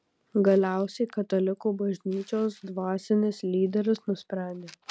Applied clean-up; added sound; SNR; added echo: none; none; none; none.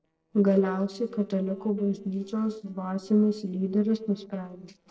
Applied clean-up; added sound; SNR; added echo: neural separator model SepFormer DNS4.